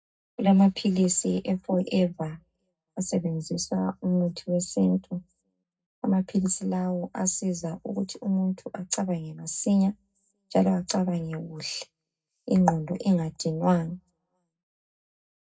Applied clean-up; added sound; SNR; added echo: none; none; none; reverberation time 0.3 s.